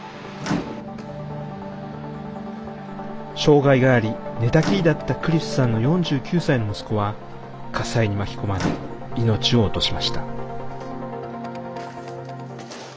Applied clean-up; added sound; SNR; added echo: none; Microwave oven; 13 dB; none.